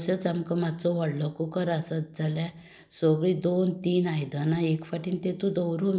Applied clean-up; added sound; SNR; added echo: none; none; none; none.